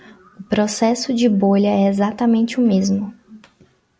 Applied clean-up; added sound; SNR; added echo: none; none; none; none.